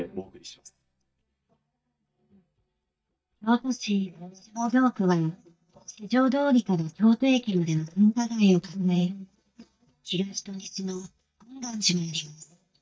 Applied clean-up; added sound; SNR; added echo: neural mask model DeepFilterNet 3.